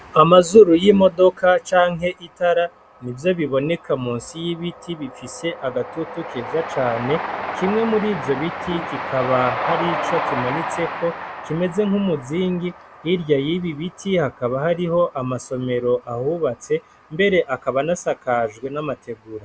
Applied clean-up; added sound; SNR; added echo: none; Train; 11 dB; none.